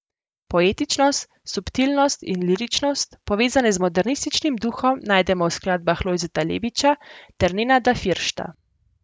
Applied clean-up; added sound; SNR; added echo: none; none; none; none.